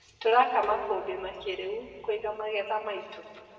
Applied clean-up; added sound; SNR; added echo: none; Dishes, pots, and pans; 16 dB; reverberation time 2.0 s.